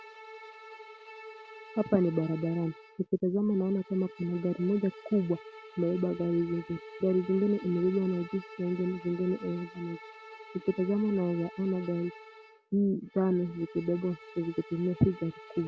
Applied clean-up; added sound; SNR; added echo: none; Bowed string instrument; 18 dB; none.